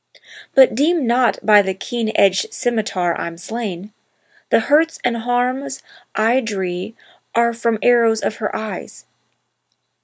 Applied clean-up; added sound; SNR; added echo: none; none; none; none.